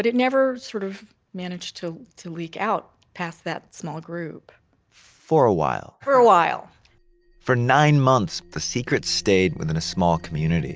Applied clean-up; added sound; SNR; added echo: none; none; none; none.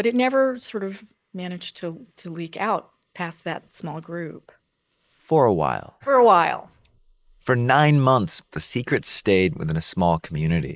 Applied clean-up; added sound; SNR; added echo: neural mask model Resemble Enhance denoiser.